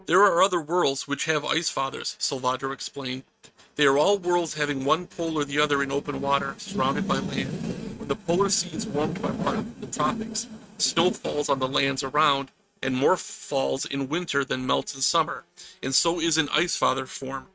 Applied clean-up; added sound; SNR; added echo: neural mask model RNNoise.